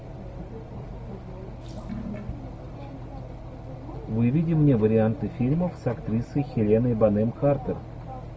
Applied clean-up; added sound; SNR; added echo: none; Sink (filling or washing) / Water; 14 dB; none.